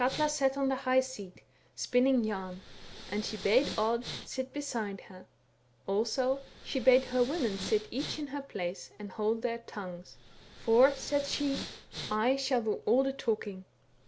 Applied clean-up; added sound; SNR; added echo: none; Respiratory sounds; 15 dB; none.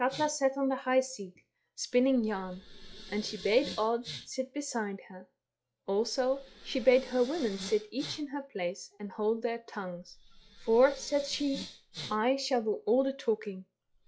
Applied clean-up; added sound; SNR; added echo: classical method log-MMSE.